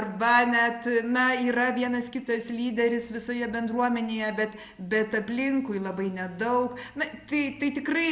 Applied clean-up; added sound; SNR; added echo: none; none; none; none.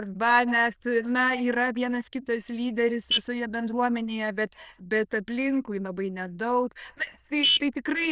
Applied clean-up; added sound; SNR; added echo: neural diffusion model UNIVERSE++.